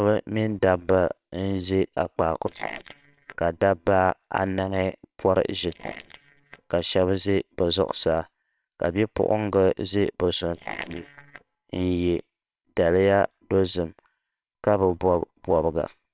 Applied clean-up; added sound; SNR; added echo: neural separator model SepFormer WHAMR!.